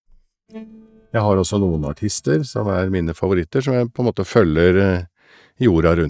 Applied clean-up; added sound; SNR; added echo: neural mask model DeepFilterNet 3.